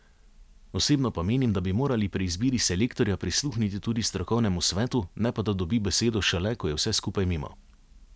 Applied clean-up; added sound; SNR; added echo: none; none; none; none.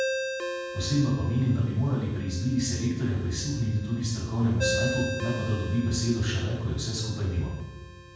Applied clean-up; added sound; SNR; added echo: none; Ringtone; 9 dB; reverberation time 1.2 s.